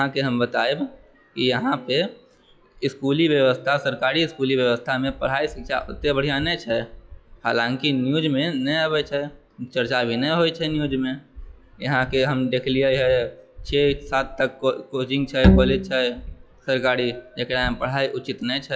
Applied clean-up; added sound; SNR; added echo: classical method log-MMSE.